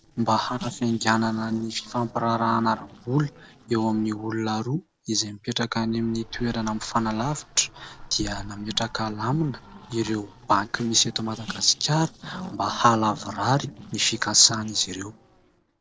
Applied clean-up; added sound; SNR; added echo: neural separator model SepFormer DNS4.